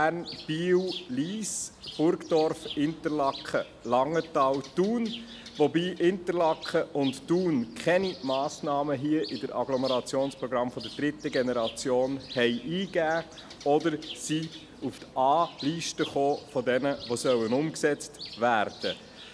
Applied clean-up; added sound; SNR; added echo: none; Bird; 17 dB; none.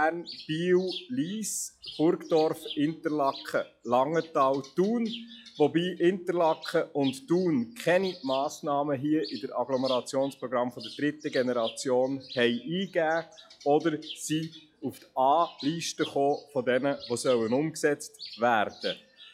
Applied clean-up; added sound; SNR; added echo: classical method log-MMSE.